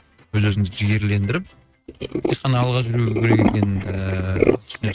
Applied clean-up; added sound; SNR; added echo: neural mask model RNNoise.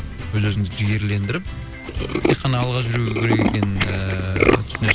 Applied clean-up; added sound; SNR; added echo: none; Tools; 2 dB; none.